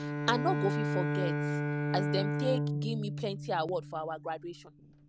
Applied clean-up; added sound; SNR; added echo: none; Bowed string instrument; -2 dB; none.